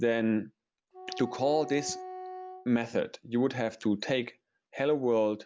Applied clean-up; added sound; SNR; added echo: none; Wind instrument, woodwind instrument; 13 dB; none.